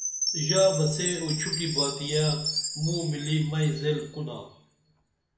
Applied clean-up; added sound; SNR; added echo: none; Chime; 5 dB; reverberation time 0.6 s.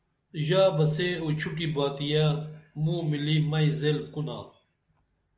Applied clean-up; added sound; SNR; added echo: none; none; none; none.